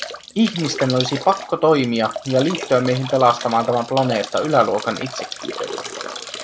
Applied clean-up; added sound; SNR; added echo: none; Drip / Trickle, dribble / Bathtub (filling or washing); 11 dB; none.